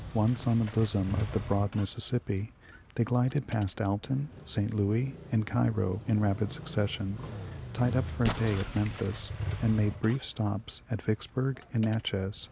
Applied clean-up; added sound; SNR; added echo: none; Motorcycle + Explosion; 11 dB; none.